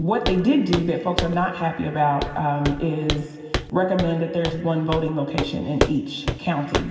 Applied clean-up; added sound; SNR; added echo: none; Walk, footsteps; 7 dB; reverberation time 2.6 s.